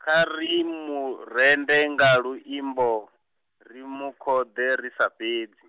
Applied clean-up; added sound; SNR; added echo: none; none; none; none.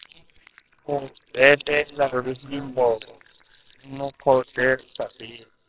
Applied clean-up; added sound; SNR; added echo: neural separator model SepFormer WHAMR!.